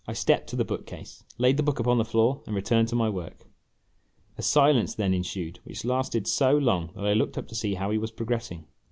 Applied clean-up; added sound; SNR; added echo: none; none; none; none.